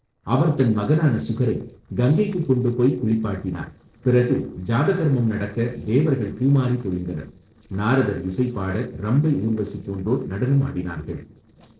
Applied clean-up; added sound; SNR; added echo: neural separator model SepFormer DNS4.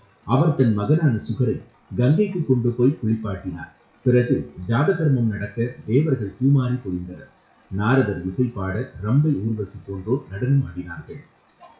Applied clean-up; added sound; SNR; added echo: classical method WPE with log-MMSE.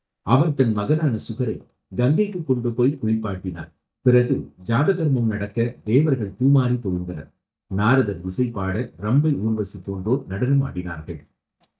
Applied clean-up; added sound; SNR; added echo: neural mask model DeepFilterNet 3.